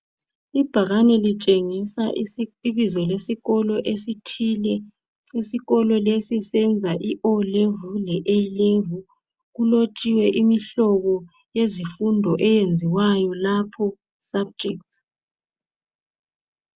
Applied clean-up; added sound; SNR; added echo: none; none; none; none.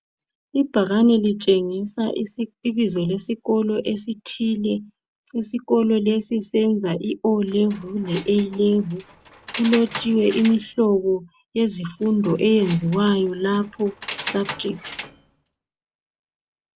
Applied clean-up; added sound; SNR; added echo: none; Keys jangling; 14 dB; none.